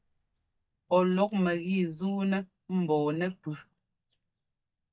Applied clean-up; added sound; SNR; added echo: neural mask model DeepFilterNet 3.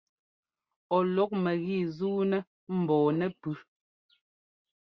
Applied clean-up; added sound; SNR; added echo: none; none; none; none.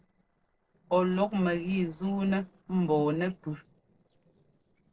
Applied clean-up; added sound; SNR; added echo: neural separator model SepFormer DNS4.